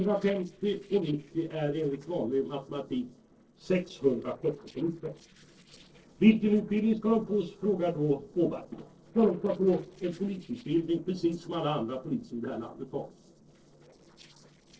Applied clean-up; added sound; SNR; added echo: neural separator model SepFormer DNS4.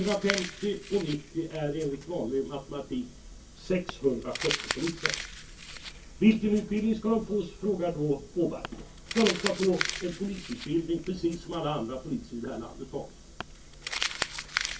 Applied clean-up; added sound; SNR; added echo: none; Crumpling, crinkling; 8 dB; reverberation time 0.1 s.